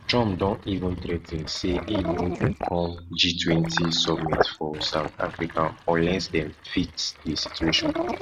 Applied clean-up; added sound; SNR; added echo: neural mask model RNNoise.